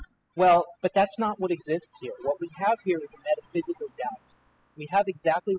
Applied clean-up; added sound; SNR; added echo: classical method spectral subtraction.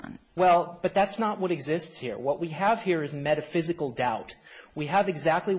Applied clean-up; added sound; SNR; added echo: none; none; none; none.